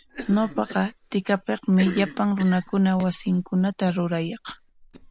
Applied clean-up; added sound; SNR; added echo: none; Cough; 16 dB; none.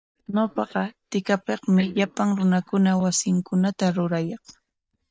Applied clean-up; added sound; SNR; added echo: neural mask model DeepFilterNet 3.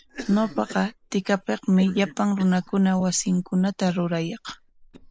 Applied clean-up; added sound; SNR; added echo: neural mask model Resemble Enhance denoiser.